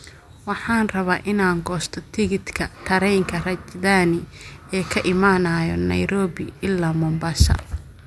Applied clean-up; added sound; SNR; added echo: none; none; none; none.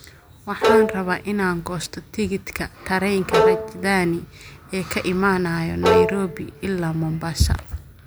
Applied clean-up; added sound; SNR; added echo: none; Bowed string instrument; -1 dB; none.